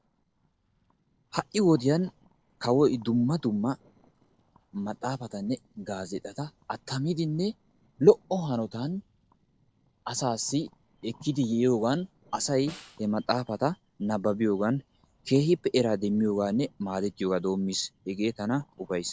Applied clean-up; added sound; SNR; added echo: neural separator model SepFormer DNS4.